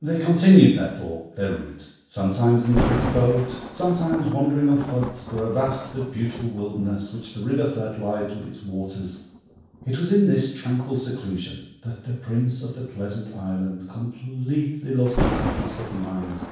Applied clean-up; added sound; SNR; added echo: none; Thunder; 9 dB; reverberation time 0.7 s.